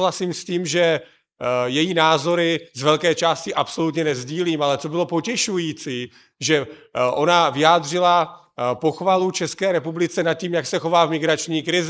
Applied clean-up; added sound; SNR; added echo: neural mask model Resemble Enhance denoiser.